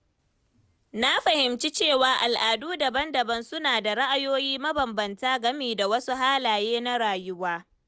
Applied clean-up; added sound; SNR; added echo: none; none; none; none.